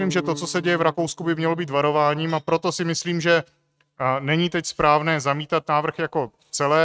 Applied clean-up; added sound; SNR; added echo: neural mask model RNNoise.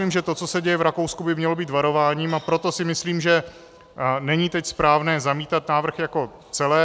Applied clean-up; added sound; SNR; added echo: none; none; none; none.